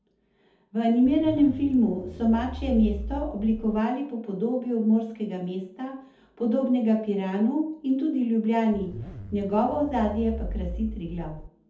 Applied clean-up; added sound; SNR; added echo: none; Zipper (clothing); 10 dB; reverberation time 0.6 s.